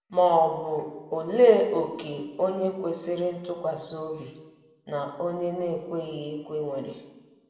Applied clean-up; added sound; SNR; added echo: none; none; none; reverberation time 1.1 s.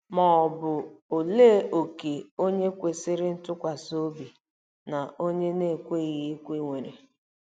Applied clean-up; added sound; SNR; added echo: none; none; none; none.